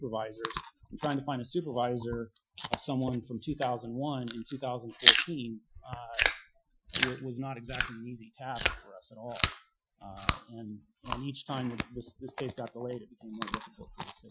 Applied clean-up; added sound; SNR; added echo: classical method Wiener filter.